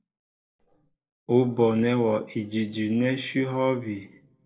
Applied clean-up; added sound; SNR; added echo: neural separator model SepFormer DNS4.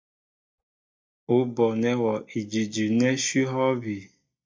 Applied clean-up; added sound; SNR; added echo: neural mask model DeepFilterNet 3.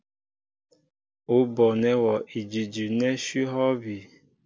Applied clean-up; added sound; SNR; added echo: none; none; none; none.